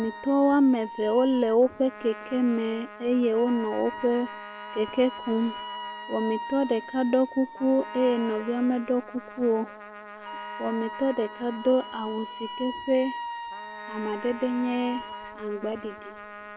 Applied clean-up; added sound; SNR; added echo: none; Wind instrument, woodwind instrument + Trumpet; 12 dB; none.